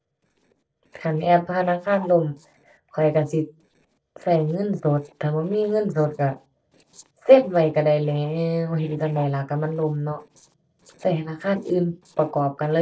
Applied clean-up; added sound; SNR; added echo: neural separator model SepFormer DNS4.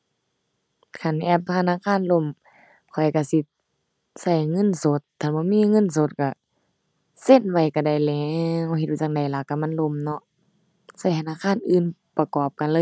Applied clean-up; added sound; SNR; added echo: none; none; none; none.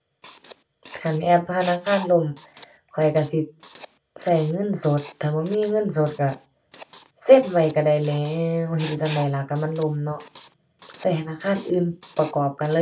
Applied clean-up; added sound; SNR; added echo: none; Writing; 15 dB; reverberation time 0.2 s.